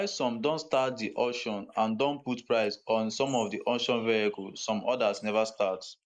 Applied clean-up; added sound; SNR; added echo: neural mask model Resemble Enhance denoiser.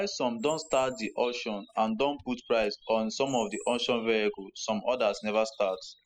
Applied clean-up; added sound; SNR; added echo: classical method spectral subtraction.